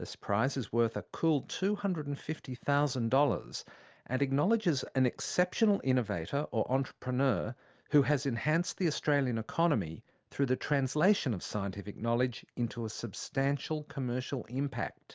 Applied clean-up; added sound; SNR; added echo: none; none; none; none.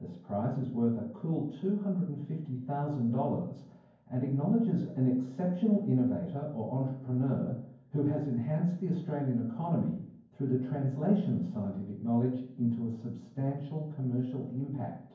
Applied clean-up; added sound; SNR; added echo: none; none; none; reverberation time 0.9 s.